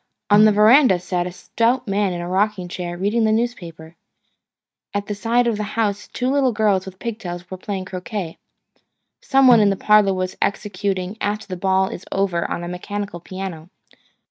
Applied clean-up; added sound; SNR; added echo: neural mask model RNNoise.